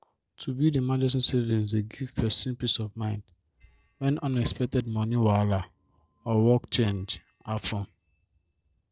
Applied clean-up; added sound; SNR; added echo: neural separator model SepFormer DNS4.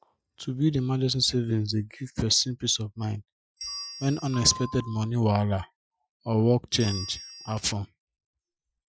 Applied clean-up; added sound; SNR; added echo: classical method Wiener filter.